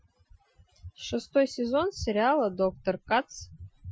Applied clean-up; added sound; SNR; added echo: classical method Wiener filter.